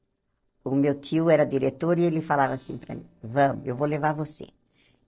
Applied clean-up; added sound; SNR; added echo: neural separator model SepFormer DNS4.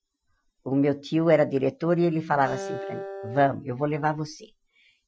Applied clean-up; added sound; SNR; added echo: classical method Wiener filter.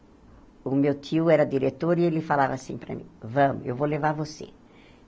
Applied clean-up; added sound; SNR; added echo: none; none; none; none.